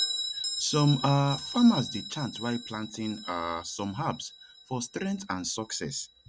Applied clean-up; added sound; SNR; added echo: none; Bell; 9 dB; none.